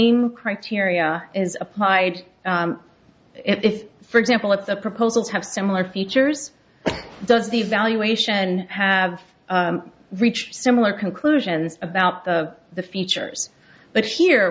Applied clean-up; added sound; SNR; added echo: none; none; none; none.